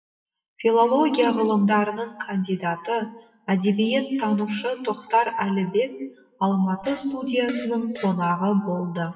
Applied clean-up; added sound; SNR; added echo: classical method WPE with log-MMSE.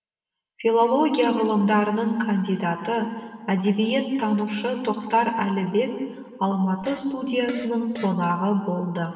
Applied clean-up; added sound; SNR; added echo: none; Fart; 18 dB; reverberation time 1.9 s.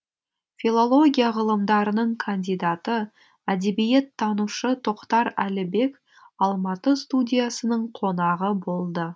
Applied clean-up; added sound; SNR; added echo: none; none; none; none.